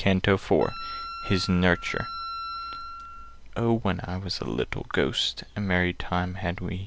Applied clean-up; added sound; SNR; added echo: none; Wind instrument, woodwind instrument; 11 dB; none.